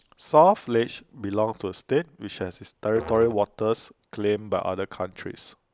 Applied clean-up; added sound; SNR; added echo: none; Musical instrument; 18 dB; none.